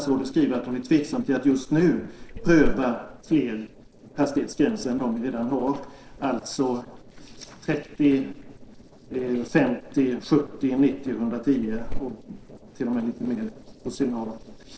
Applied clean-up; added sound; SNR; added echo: neural separator model SepFormer DNS4.